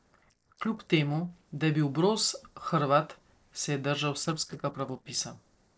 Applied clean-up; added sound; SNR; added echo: neural separator model SepFormer DNS4.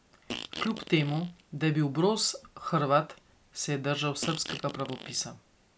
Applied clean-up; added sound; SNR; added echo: none; Fart; 10 dB; none.